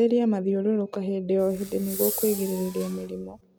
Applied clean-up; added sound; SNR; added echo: none; Fireworks; 10 dB; none.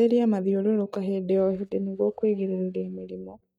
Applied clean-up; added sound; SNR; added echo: neural mask model DeepFilterNet 3.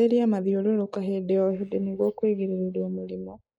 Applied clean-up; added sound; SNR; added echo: neural mask model Resemble Enhance denoiser.